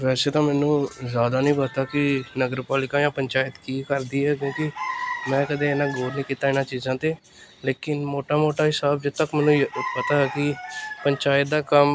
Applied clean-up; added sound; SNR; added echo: none; Chicken, rooster; 10 dB; none.